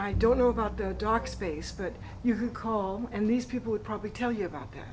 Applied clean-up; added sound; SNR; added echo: none; Bowed string instrument; 9 dB; none.